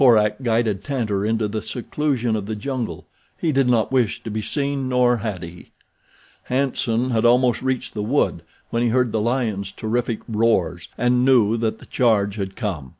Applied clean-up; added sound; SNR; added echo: none; none; none; none.